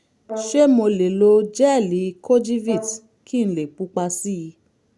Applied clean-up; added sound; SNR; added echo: none; Brass instrument; 17 dB; none.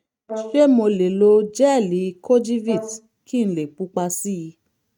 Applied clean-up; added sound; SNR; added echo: neural mask model RNNoise.